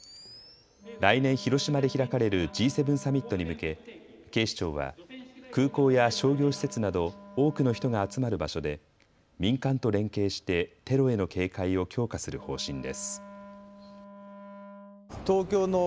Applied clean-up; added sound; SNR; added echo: none; Wind instrument, woodwind instrument; 20 dB; none.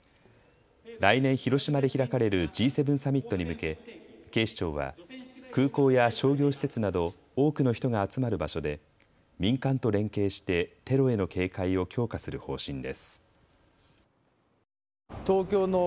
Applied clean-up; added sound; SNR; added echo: none; none; none; none.